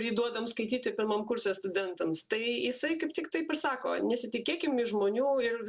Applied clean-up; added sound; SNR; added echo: none; none; none; none.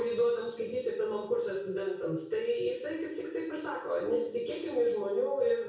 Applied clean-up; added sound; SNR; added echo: none; none; none; reverberation time 0.6 s.